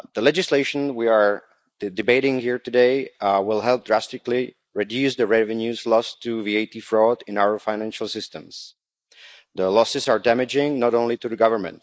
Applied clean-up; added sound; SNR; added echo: neural mask model Resemble Enhance denoiser.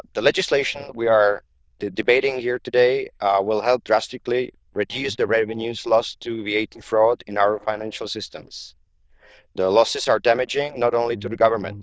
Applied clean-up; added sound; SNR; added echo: neural diffusion model UNIVERSE++.